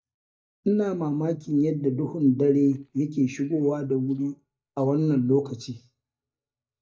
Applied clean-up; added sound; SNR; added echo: neural mask model DeepFilterNet 3.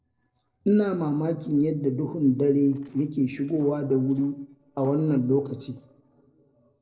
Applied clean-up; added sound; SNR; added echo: neural separator model SepFormer DNS4.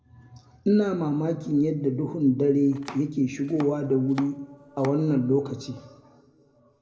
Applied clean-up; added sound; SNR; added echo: none; Domestic sounds, home sounds; 18 dB; reverberation time 1.1 s.